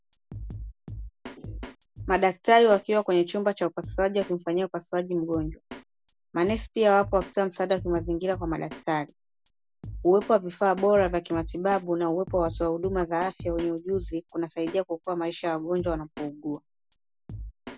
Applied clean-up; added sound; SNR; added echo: none; Drum kit; 15 dB; none.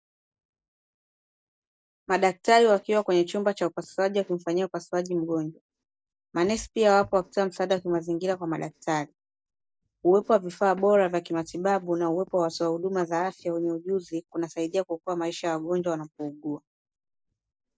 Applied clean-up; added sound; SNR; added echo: neural mask model DeepFilterNet 3.